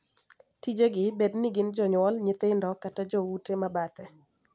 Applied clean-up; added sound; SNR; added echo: none; none; none; none.